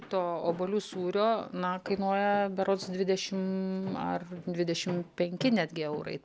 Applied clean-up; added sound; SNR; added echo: none; Walk, footsteps; 17 dB; none.